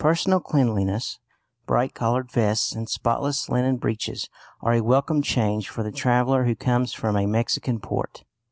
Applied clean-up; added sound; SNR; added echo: none; none; none; none.